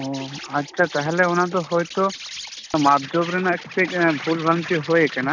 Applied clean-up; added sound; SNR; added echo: none; Insect; 14 dB; none.